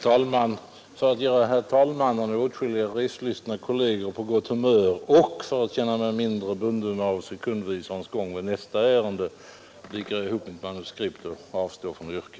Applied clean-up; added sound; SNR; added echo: none; none; none; none.